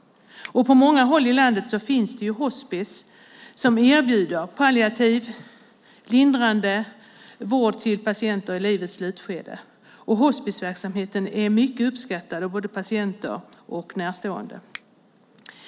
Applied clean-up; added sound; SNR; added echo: none; Finger snapping; 20 dB; none.